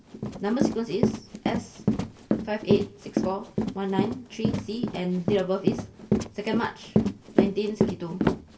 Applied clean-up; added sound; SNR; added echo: none; Run; -3 dB; reverberation time 0.2 s.